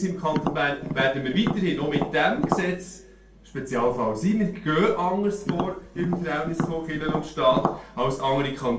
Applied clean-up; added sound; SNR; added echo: none; Tap; 4 dB; reverberation time 0.3 s.